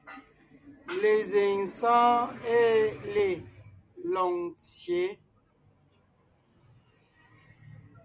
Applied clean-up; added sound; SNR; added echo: none; none; none; none.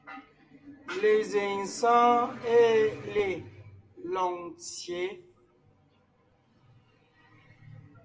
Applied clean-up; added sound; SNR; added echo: none; none; none; reverberation time 0.5 s.